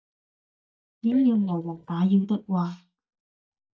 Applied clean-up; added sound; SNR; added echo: neural mask model DeepFilterNet 3.